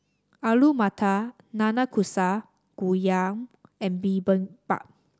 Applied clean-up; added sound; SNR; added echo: none; none; none; none.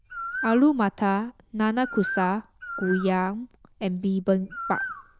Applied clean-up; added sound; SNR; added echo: neural diffusion model UNIVERSE++.